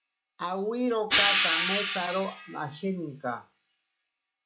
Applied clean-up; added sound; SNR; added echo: classical method log-MMSE.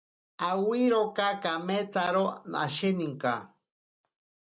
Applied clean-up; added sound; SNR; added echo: none; none; none; none.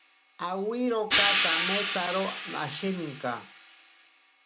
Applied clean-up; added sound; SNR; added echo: none; Hi-hat; -1 dB; none.